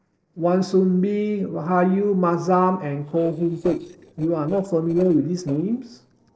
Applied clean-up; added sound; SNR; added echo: neural separator model SepFormer DNS4.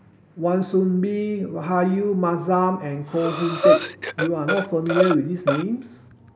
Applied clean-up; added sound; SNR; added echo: none; Breathing; 1 dB; none.